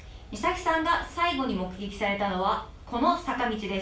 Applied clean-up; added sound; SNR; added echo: none; Aircraft; 17 dB; reverberation time 0.3 s.